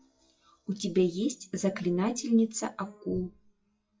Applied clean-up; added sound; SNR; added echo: classical method WPE with log-MMSE.